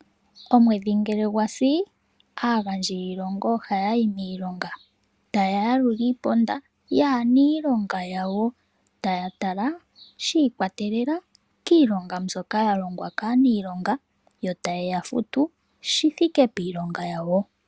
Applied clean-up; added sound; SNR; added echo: none; none; none; none.